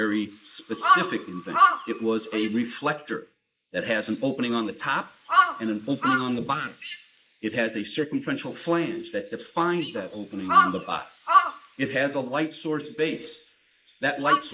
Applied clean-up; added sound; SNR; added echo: neural mask model Resemble Enhance denoiser.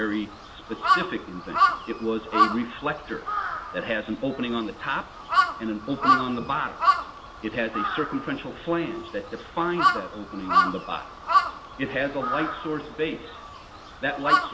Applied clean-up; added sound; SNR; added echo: none; Crow; -3 dB; none.